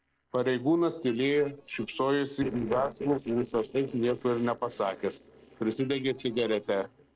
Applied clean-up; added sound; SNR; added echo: neural separator model SepFormer DNS4.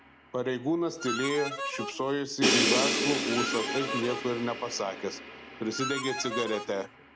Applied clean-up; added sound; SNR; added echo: none; Crash cymbal + Harmonica; 1 dB; none.